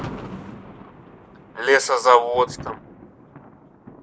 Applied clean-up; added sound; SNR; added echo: none; Thunder; 15 dB; none.